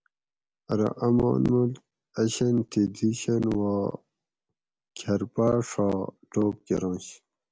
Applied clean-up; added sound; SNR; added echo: none; none; none; none.